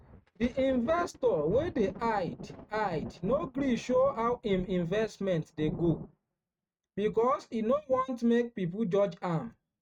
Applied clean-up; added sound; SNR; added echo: neural mask model RNNoise.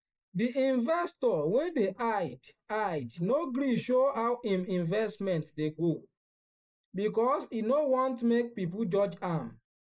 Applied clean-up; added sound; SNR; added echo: neural mask model Resemble Enhance denoiser.